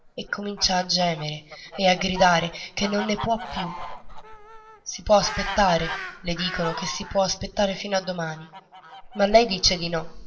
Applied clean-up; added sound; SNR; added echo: none; Fowl; 13 dB; reverberation time 0.7 s.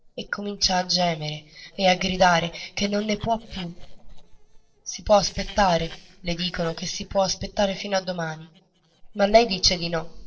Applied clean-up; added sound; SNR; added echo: neural separator model SepFormer DNS4.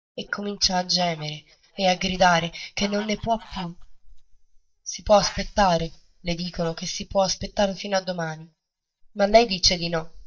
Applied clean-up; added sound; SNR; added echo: neural mask model DeepFilterNet 3.